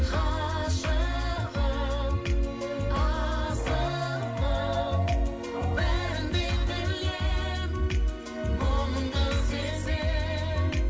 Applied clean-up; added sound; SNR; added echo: none; Dog; 10 dB; reverberation time 0.2 s.